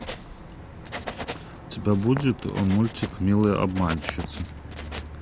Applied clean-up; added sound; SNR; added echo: none; Writing; 10 dB; none.